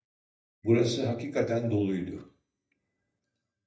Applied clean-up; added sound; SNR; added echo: neural mask model DeepFilterNet 3.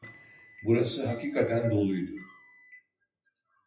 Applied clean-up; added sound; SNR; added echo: classical method WPE with log-MMSE.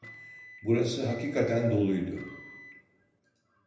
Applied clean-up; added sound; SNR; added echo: none; Microwave oven; 19 dB; reverberation time 0.8 s.